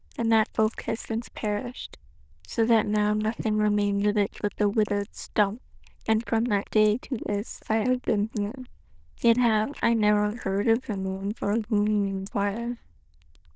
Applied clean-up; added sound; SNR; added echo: neural diffusion model UNIVERSE++.